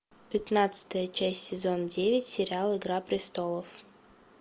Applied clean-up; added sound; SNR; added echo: none; none; none; none.